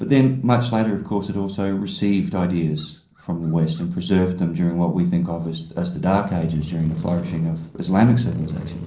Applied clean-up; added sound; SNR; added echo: neural separator model SepFormer DNS4.